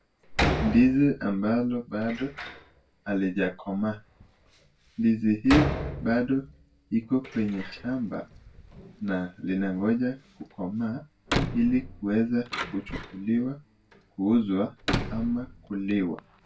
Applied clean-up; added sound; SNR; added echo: none; Door; 7 dB; reverberation time 0.2 s.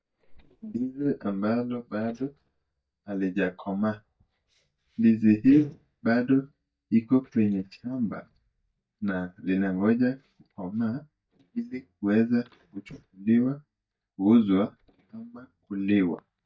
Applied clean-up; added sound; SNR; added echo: neural mask model DeepFilterNet 3.